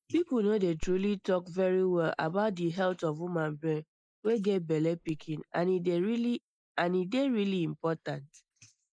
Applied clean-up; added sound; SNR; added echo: neural mask model Resemble Enhance denoiser.